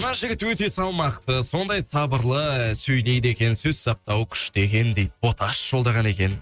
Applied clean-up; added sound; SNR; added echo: neural mask model RNNoise.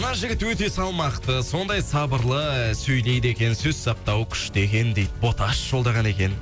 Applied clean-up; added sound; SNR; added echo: none; Organ; 16 dB; none.